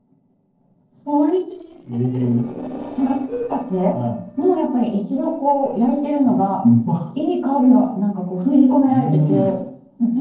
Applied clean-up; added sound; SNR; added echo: neural separator model SepFormer DNS4.